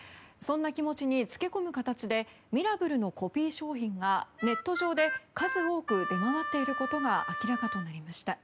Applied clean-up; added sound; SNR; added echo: none; Harmonica; 4 dB; none.